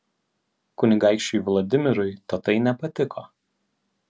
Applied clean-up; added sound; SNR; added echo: none; none; none; none.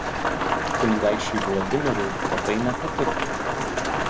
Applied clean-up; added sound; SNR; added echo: none; Rain; -2 dB; none.